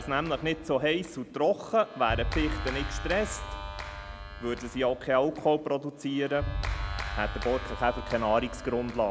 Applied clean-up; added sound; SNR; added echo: none; Clapping; 7 dB; none.